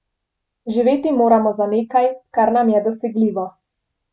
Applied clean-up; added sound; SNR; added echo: none; none; none; none.